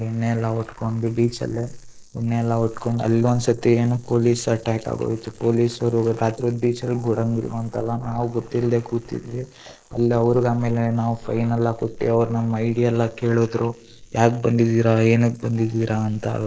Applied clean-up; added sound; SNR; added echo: neural mask model Resemble Enhance denoiser.